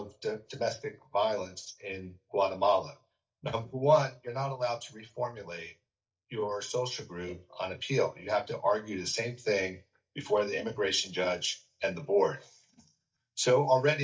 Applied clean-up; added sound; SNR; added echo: neural mask model DeepFilterNet 3.